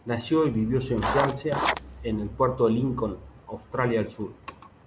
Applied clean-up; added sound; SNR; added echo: none; Writing; 1 dB; none.